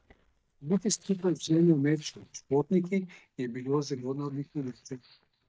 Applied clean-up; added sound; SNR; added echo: neural mask model DeepFilterNet 3.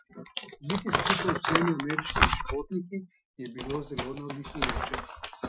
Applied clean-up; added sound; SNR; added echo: classical method Wiener filter.